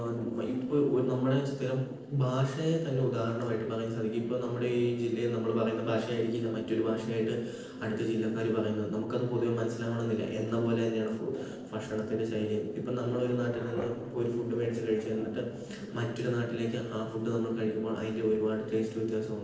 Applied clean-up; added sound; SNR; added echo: neural separator model SepFormer DNS4.